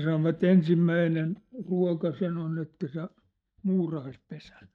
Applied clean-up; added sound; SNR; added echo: neural mask model DeepFilterNet 3.